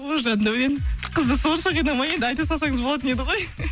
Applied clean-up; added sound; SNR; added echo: none; Camera; 18 dB; none.